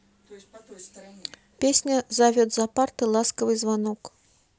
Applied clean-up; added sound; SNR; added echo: none; none; none; none.